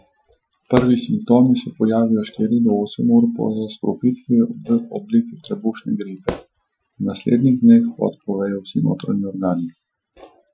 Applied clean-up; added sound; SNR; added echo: classical method Wiener filter.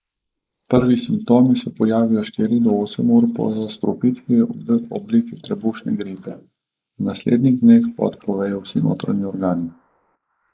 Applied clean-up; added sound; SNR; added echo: neural mask model Resemble Enhance denoiser.